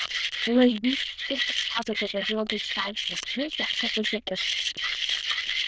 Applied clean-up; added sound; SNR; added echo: neural diffusion model UNIVERSE++.